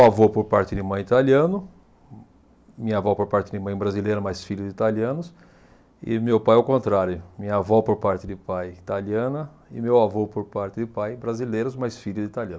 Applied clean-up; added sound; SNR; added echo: none; none; none; none.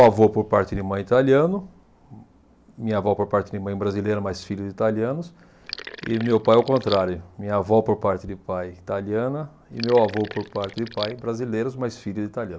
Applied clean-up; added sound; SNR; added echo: none; Sink (filling or washing); 15 dB; none.